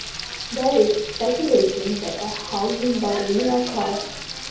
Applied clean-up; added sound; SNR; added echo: none; Frying (food); 9 dB; reverberation time 0.7 s.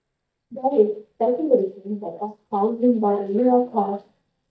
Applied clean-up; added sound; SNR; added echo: neural mask model DeepFilterNet 3.